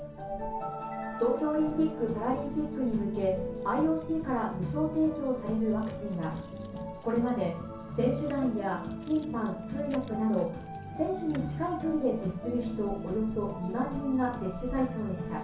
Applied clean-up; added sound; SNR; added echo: none; Keys jangling; 18 dB; reverberation time 0.6 s.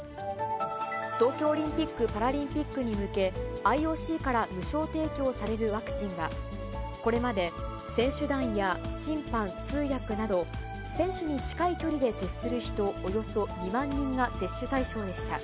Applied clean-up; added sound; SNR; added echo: none; none; none; none.